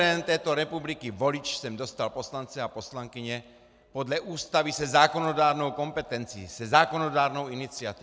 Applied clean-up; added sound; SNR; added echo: none; none; none; none.